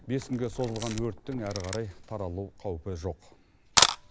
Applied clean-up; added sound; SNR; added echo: none; Camera; -2 dB; none.